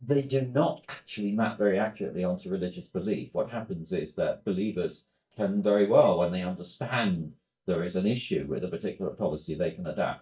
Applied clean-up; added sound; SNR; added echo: neural mask model DeepFilterNet 3.